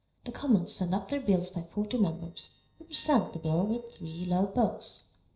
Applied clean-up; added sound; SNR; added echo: neural separator model SepFormer DNS4.